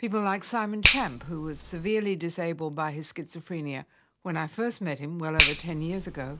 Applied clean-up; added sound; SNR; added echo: none; Finger snapping; 1 dB; none.